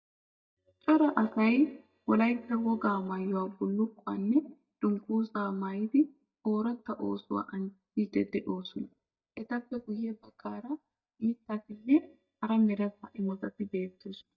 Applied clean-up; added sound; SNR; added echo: neural mask model DeepFilterNet 3.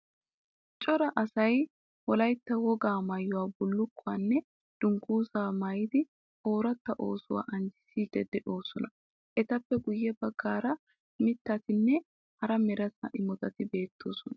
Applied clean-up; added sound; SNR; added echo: none; none; none; none.